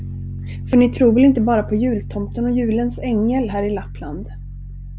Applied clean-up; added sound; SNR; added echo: none; Piano; 10 dB; none.